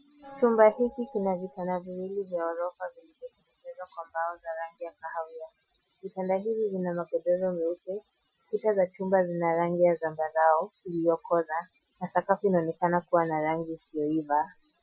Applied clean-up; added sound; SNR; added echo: classical method Wiener filter.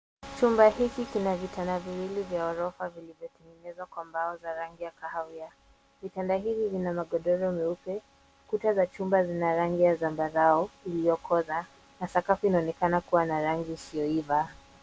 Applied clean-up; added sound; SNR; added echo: none; none; none; none.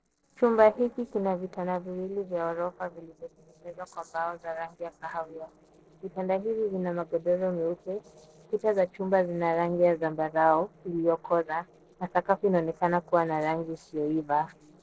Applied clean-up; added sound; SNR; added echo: neural separator model SepFormer DNS4.